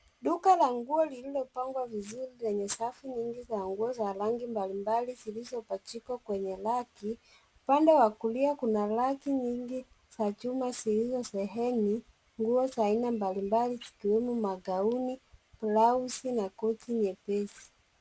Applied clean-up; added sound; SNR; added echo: none; none; none; none.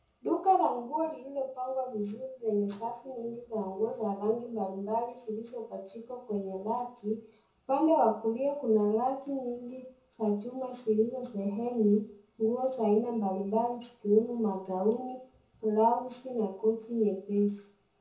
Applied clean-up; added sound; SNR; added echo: none; none; none; reverberation time 0.5 s.